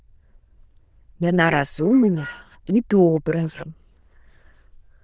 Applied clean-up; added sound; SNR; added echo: neural diffusion model UNIVERSE++.